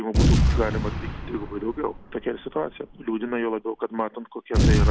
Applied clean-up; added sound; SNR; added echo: none; Boom; -5 dB; none.